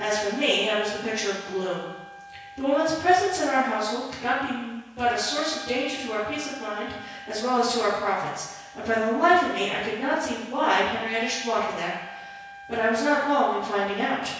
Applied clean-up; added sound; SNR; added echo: none; Trumpet; 18 dB; reverberation time 1.1 s.